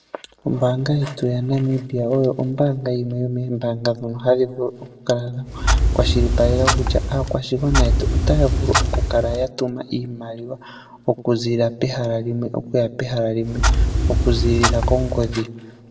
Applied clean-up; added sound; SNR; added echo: none; Clock; -3 dB; reverberation time 0.8 s.